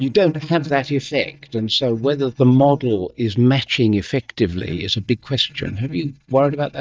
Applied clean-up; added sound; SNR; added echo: neural mask model DeepFilterNet 3.